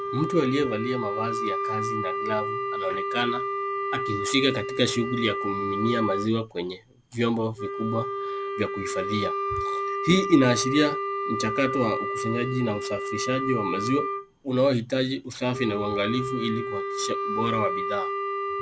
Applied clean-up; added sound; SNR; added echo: none; Wind instrument, woodwind instrument; 3 dB; none.